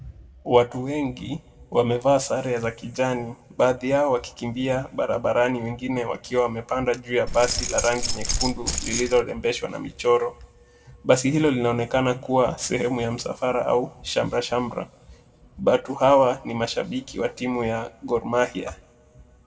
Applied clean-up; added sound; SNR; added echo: none; Keys jangling; 3 dB; reverberation time 1.7 s.